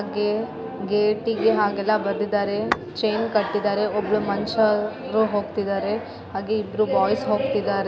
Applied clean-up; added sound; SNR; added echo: none; Tap / Glass; 11 dB; none.